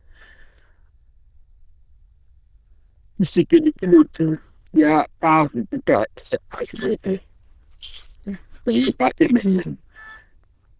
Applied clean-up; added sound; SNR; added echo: neural diffusion model UNIVERSE++.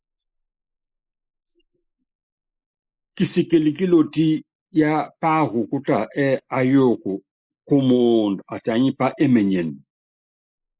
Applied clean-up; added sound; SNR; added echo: neural mask model Resemble Enhance denoiser.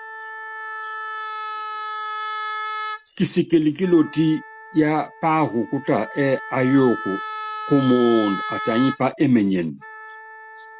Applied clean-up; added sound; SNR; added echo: none; Wind instrument, woodwind instrument; 10 dB; none.